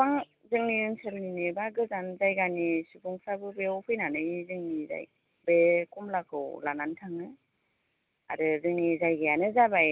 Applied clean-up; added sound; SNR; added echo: none; none; none; none.